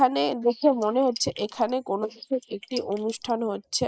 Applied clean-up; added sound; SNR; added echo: neural mask model Resemble Enhance denoiser.